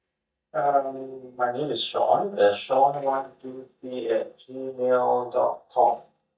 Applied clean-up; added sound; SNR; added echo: neural mask model DeepFilterNet 3.